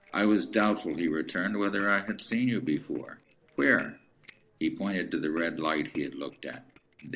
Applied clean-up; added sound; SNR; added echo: neural separator model SepFormer DNS4.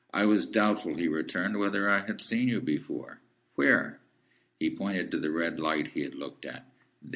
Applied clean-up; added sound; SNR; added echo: none; none; none; none.